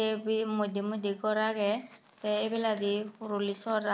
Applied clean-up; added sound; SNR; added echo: none; none; none; none.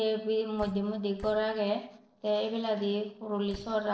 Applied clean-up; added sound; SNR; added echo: neural separator model SepFormer DNS4.